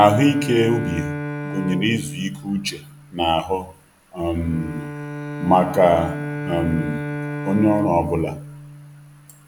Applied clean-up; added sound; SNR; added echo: none; Bowed string instrument; 8 dB; none.